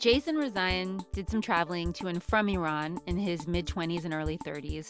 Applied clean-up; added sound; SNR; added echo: none; Drum kit; 10 dB; none.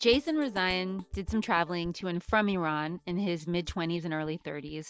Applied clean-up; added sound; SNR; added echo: neural mask model DeepFilterNet 3.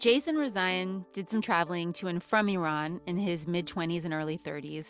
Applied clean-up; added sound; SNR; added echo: none; none; none; none.